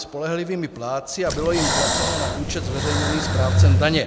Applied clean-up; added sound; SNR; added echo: none; Breathing; -5 dB; none.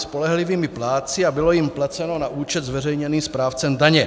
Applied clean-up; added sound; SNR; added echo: none; none; none; none.